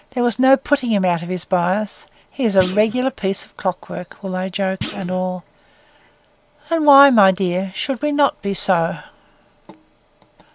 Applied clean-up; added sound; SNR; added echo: none; Thump, thud; 15 dB; none.